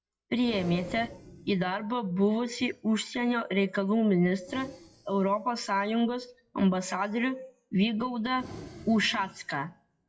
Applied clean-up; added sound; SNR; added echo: classical method WPE with log-MMSE.